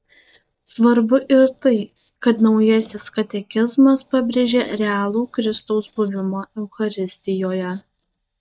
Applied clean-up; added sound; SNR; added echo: neural mask model DeepFilterNet 3.